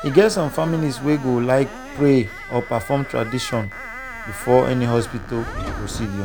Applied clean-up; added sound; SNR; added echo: none; Screech + Subway, metro, underground; 12 dB; none.